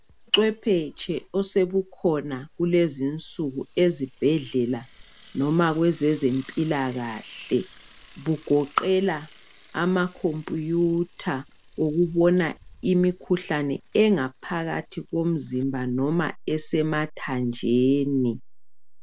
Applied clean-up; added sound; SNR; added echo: none; Mechanisms / Bicycle; 19 dB; none.